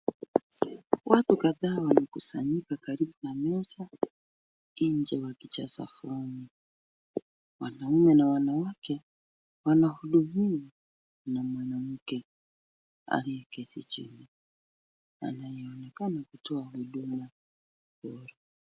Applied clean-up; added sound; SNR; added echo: none; none; none; none.